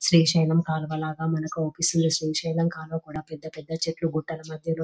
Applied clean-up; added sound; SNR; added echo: none; none; none; none.